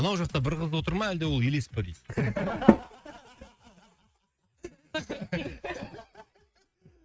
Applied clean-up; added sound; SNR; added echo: neural mask model RNNoise.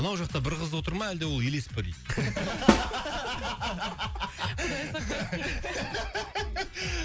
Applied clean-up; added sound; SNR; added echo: none; Snare drum; -1 dB; none.